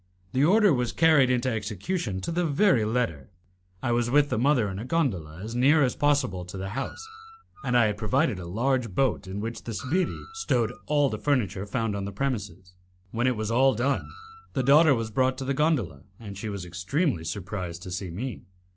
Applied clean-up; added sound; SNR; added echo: none; Screech; 20 dB; none.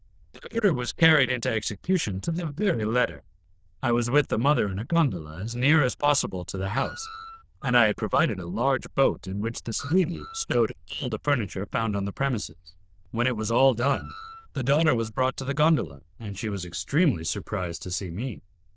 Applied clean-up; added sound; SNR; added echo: neural diffusion model UNIVERSE++.